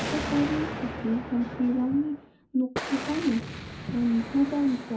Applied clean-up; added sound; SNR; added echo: none; Explosion; 8 dB; reverberation time 0.4 s.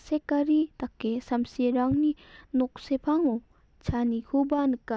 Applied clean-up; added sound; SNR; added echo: none; none; none; none.